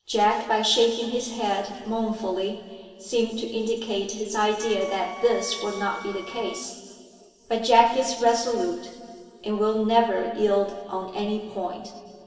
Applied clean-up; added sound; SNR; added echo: none; Wind instrument, woodwind instrument; 17 dB; reverberation time 2.7 s.